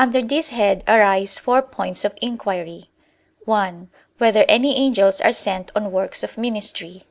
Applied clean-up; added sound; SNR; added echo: none; none; none; none.